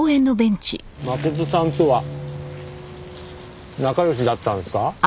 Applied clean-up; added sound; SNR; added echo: none; Bowed string instrument; 12 dB; none.